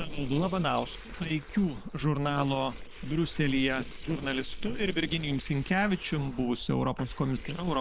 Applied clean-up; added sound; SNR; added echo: neural separator model SepFormer WHAM!.